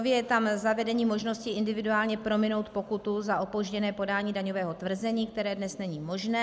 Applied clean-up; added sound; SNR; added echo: none; none; none; none.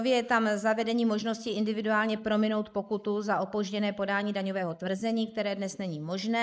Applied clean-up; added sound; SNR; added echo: neural mask model Resemble Enhance denoiser.